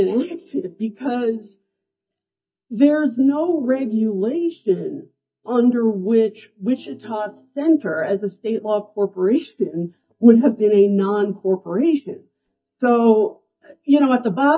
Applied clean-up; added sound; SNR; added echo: neural mask model DeepFilterNet 3.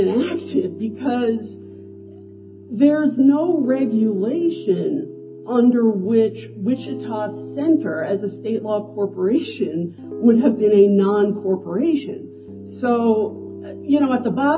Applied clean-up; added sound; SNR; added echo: none; Piano; 15 dB; reverberation time 0.4 s.